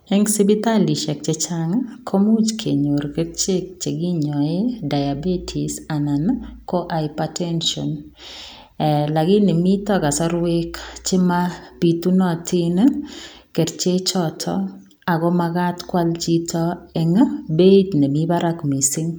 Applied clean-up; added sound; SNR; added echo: none; none; none; none.